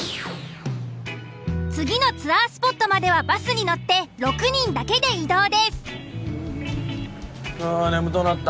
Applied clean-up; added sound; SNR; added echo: none; Bass drum / Snare drum / Drum kit; 17 dB; none.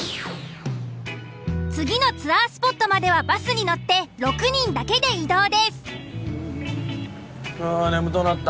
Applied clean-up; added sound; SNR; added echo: none; none; none; none.